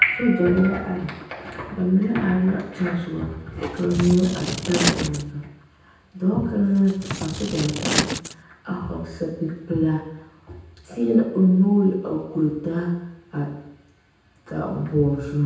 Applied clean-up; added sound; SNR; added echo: none; Scissors; 4 dB; reverberation time 0.9 s.